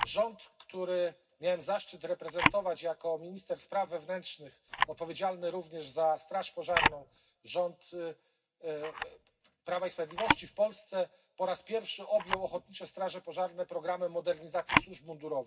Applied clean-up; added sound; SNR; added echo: none; Camera; 3 dB; reverberation time 0.4 s.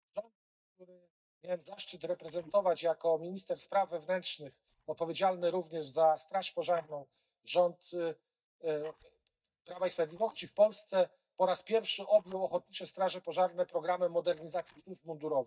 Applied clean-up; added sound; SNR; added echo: neural mask model DeepFilterNet 3.